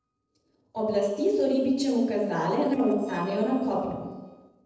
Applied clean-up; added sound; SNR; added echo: neural separator model SepFormer DNS4.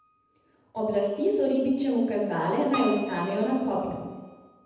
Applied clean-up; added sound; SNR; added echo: none; Keyboard (musical); 14 dB; reverberation time 1.1 s.